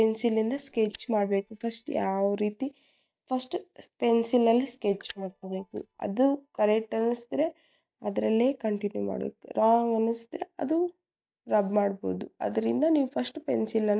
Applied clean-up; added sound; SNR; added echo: neural mask model DeepFilterNet 3.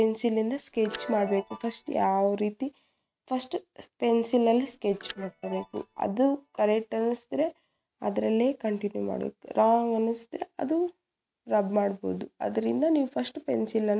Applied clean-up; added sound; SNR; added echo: neural mask model RNNoise.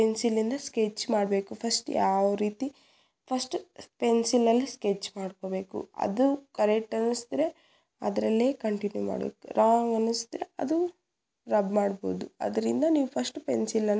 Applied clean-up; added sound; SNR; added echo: none; none; none; none.